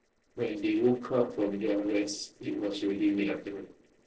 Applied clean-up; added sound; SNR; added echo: neural separator model SepFormer DNS4.